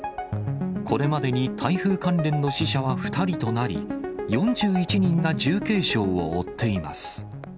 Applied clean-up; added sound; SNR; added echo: none; none; none; none.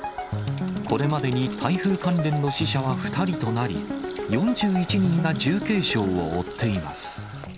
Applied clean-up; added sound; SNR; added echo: none; Mechanisms / Bicycle + Water tap, faucet; 19 dB; none.